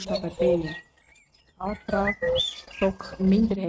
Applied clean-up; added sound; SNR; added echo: neural mask model RNNoise.